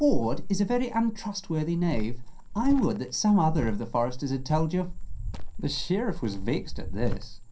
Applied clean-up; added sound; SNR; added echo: none; Cricket; 3 dB; reverberation time 0.3 s.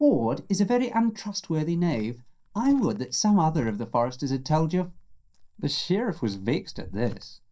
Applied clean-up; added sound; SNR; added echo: neural mask model DeepFilterNet 3.